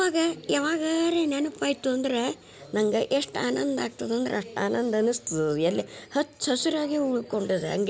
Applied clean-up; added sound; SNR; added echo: none; none; none; none.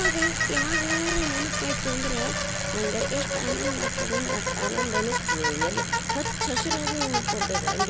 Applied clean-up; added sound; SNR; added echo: none; Bicycle; -5 dB; none.